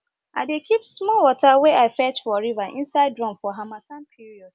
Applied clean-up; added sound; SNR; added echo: none; none; none; none.